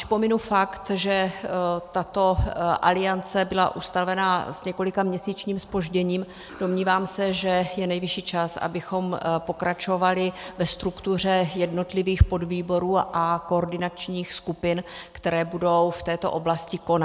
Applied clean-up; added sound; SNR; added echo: none; none; none; none.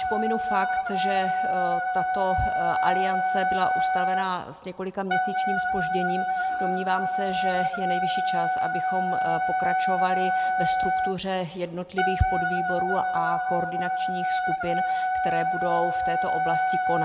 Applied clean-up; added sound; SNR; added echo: none; Wind instrument, woodwind instrument; -5 dB; none.